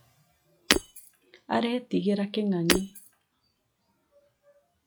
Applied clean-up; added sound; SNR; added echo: classical method log-MMSE.